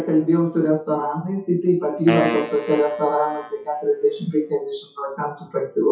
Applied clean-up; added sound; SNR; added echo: classical method WPE with log-MMSE.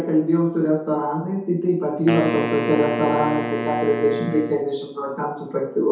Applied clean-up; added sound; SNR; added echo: none; Wind instrument, woodwind instrument; 7 dB; reverberation time 0.8 s.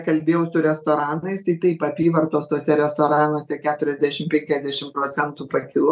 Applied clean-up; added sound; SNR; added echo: none; none; none; none.